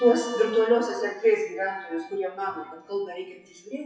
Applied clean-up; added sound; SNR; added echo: classical method WPE with log-MMSE.